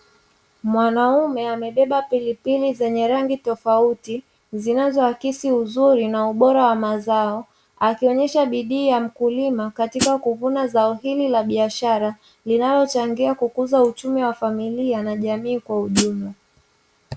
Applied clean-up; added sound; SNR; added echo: none; Hi-hat; 3 dB; none.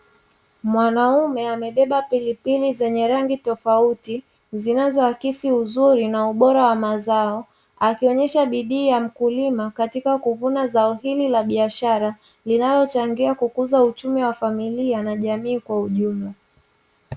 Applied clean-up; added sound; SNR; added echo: none; none; none; none.